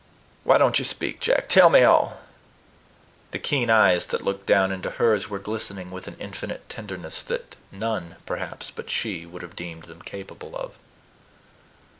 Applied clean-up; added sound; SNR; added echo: none; none; none; none.